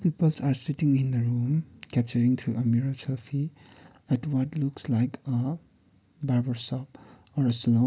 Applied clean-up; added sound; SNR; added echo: none; none; none; none.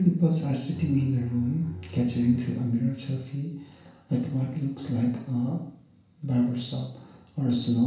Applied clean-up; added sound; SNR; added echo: none; Bowed string instrument; 14 dB; reverberation time 0.7 s.